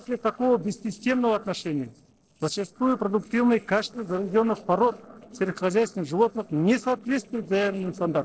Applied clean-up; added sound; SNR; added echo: neural separator model SepFormer DNS4.